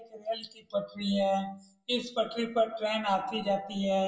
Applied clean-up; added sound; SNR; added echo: none; none; none; reverberation time 0.2 s.